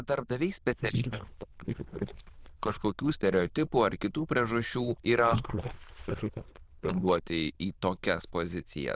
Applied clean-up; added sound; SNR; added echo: neural diffusion model UNIVERSE++.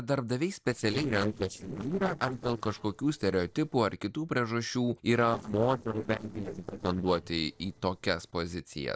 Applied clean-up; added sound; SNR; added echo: neural separator model SepFormer DNS4.